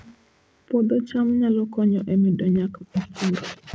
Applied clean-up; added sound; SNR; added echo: none; none; none; none.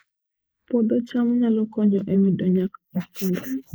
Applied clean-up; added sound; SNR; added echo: neural mask model Resemble Enhance denoiser.